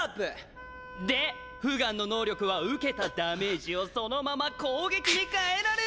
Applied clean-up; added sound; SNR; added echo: none; Wind instrument, woodwind instrument; 16 dB; none.